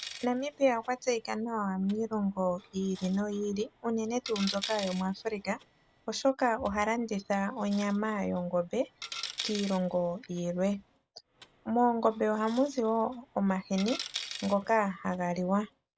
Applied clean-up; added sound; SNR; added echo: none; Coin (dropping); 16 dB; none.